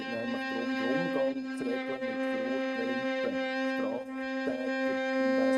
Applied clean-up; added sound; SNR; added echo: neural mask model RNNoise.